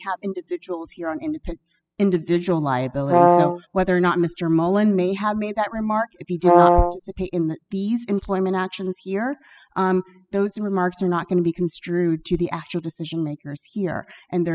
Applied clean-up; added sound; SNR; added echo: classical method spectral subtraction.